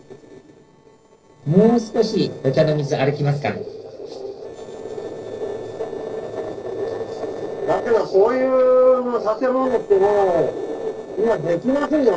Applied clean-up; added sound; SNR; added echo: neural separator model SepFormer DNS4.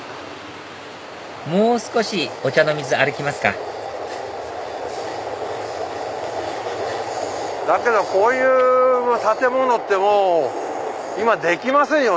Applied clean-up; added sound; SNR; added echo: none; none; none; none.